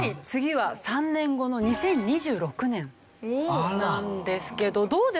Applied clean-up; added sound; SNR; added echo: none; none; none; none.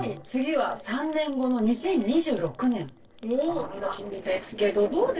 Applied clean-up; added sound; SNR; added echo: neural separator model SepFormer DNS4.